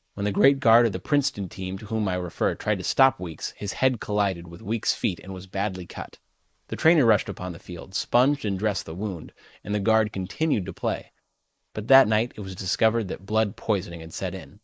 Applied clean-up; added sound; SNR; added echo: neural mask model Resemble Enhance denoiser.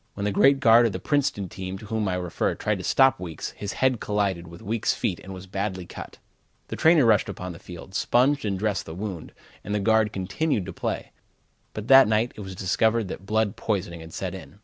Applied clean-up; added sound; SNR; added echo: none; none; none; none.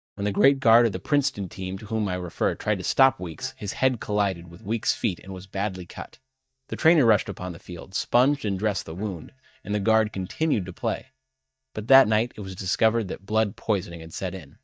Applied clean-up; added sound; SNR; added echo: neural mask model DeepFilterNet 3.